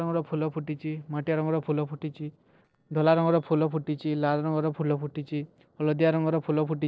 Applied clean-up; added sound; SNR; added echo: neural separator model SepFormer DNS4.